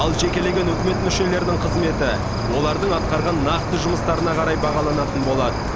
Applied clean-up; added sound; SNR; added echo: none; Cricket; 1 dB; none.